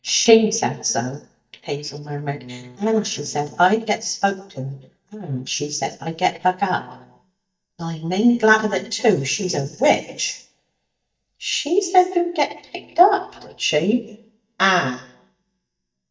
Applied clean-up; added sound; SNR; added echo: neural mask model DeepFilterNet 3.